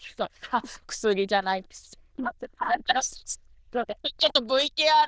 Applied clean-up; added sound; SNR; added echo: neural diffusion model UNIVERSE++.